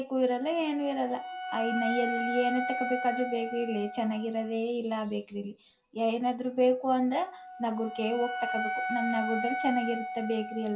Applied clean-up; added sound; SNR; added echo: none; Wind instrument, woodwind instrument; 6 dB; reverberation time 0.2 s.